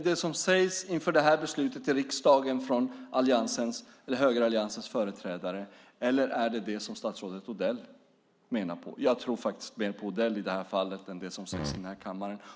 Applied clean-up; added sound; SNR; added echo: none; Fart; 7 dB; none.